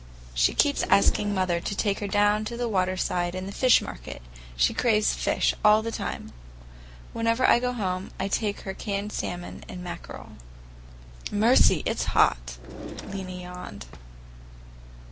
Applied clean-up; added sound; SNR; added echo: none; Drawer open or close; 15 dB; none.